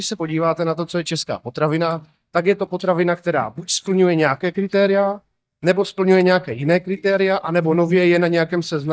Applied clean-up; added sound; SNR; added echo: neural mask model DeepFilterNet 3.